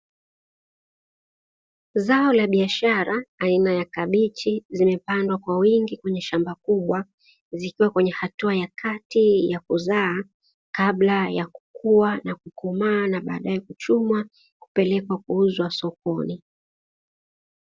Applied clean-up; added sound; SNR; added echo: none; none; none; none.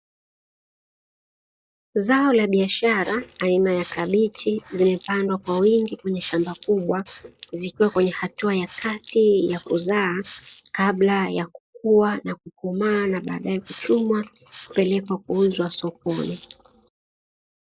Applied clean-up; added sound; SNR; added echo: neural mask model Resemble Enhance denoiser.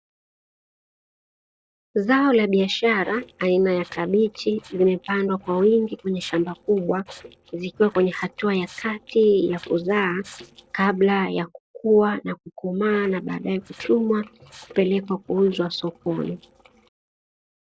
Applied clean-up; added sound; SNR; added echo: neural separator model SepFormer DNS4.